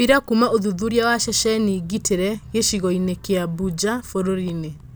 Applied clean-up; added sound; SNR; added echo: none; none; none; none.